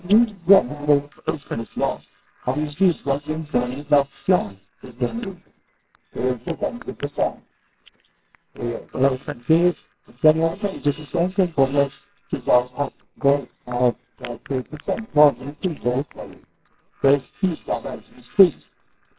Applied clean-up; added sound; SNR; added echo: neural separator model SepFormer WHAMR!.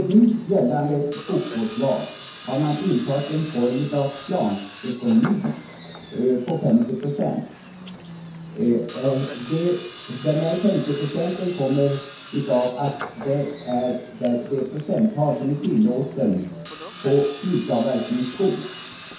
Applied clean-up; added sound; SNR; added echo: none; Tools; 16 dB; reverberation time 0.6 s.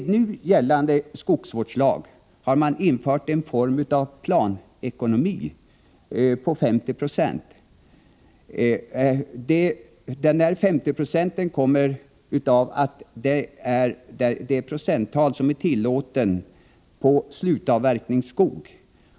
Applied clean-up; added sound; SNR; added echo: none; none; none; none.